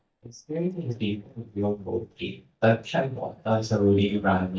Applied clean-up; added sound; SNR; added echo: neural mask model DeepFilterNet 3.